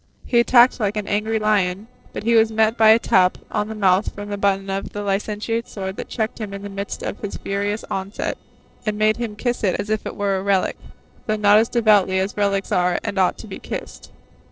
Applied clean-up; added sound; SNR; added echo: neural separator model SepFormer DNS4.